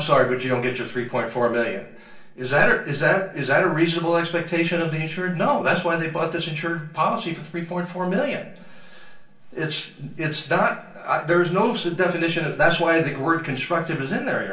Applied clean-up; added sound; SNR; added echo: none; none; none; reverberation time 0.3 s.